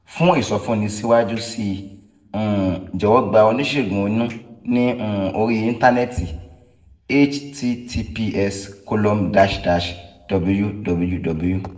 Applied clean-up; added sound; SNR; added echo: neural separator model SepFormer DNS4.